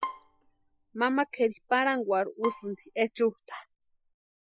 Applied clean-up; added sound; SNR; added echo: classical method Wiener filter.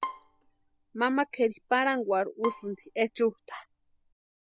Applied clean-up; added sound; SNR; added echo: none; Bowed string instrument; 13 dB; none.